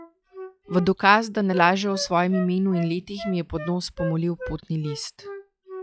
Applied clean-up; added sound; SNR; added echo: classical method log-MMSE.